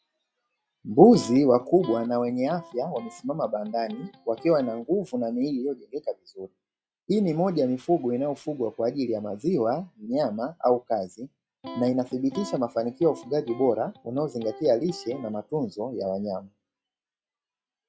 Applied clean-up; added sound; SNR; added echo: classical method log-MMSE.